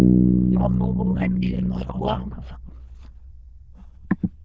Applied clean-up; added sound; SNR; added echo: neural diffusion model UNIVERSE++.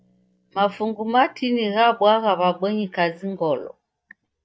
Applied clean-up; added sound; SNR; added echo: neural mask model DeepFilterNet 3.